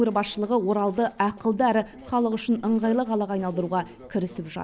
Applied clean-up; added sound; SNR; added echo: none; none; none; none.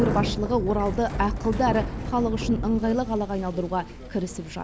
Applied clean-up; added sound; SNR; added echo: none; Bicycle; 5 dB; none.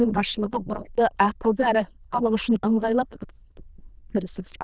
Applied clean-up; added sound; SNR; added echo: neural diffusion model UNIVERSE++.